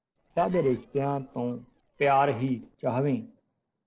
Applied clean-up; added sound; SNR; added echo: neural separator model SepFormer DNS4.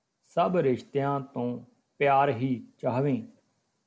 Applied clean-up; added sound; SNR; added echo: none; none; none; none.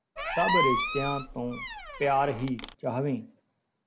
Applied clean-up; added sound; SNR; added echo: none; Squeak; -1 dB; none.